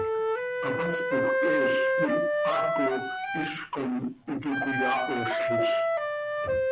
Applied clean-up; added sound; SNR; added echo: none; Wind instrument, woodwind instrument; -5 dB; none.